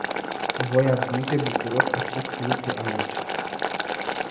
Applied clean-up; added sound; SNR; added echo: none; Boiling; -1 dB; reverberation time 0.7 s.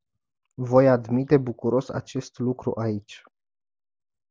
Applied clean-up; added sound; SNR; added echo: none; none; none; none.